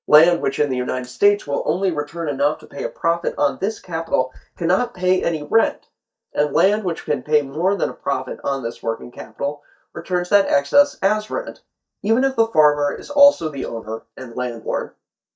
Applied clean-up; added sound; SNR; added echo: neural mask model DeepFilterNet 3.